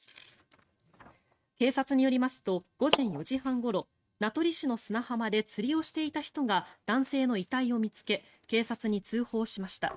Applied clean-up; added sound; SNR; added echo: neural mask model RNNoise.